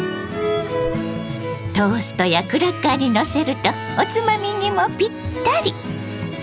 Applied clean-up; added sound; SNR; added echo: none; Domestic sounds, home sounds + Thump, thud; 15 dB; none.